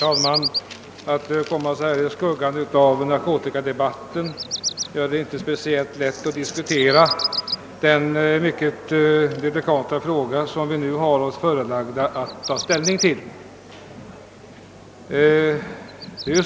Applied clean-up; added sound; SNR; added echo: none; Bird vocalization, bird call, bird song; 11 dB; none.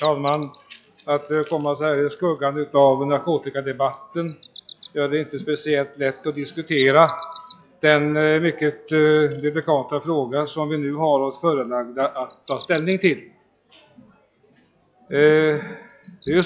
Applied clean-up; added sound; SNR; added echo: classical method log-MMSE.